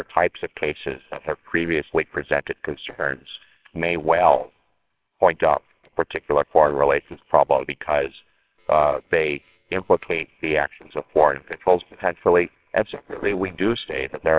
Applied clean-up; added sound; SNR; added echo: neural separator model SepFormer WHAMR!.